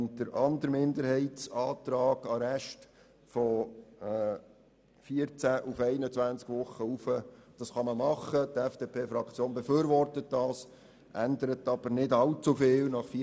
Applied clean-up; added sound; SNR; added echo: none; none; none; none.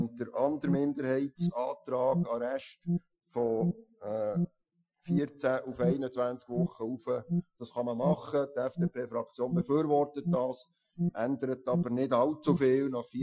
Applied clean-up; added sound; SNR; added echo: classical method Wiener filter.